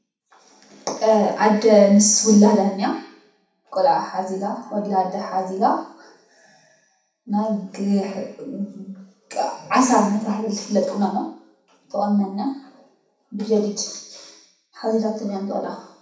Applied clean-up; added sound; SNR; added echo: none; none; none; reverberation time 0.7 s.